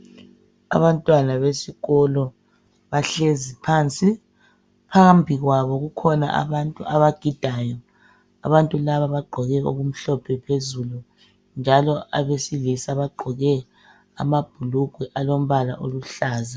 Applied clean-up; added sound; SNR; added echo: none; none; none; none.